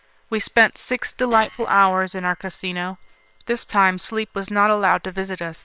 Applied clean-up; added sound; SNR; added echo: neural separator model SepFormer WHAM!.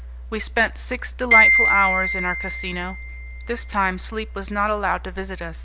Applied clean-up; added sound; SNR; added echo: none; Glockenspiel; -3 dB; none.